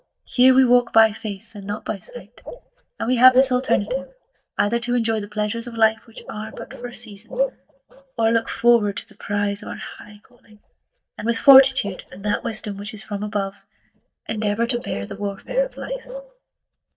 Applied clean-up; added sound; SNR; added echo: neural mask model DeepFilterNet 3.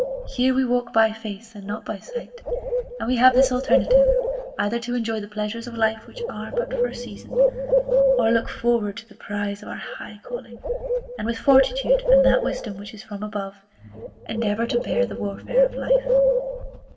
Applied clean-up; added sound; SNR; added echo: none; Bird; -2 dB; reverberation time 0.9 s.